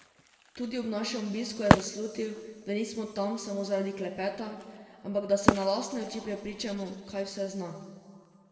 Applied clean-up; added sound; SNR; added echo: none; Wood; 1 dB; reverberation time 1.8 s.